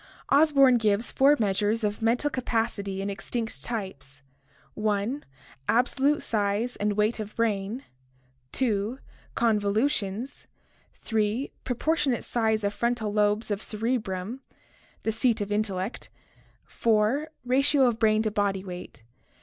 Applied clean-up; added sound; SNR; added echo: none; none; none; none.